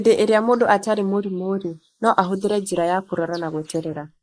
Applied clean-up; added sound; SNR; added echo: neural mask model Resemble Enhance denoiser.